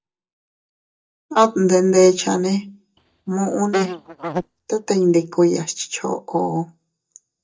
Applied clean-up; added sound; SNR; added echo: neural mask model DeepFilterNet 3.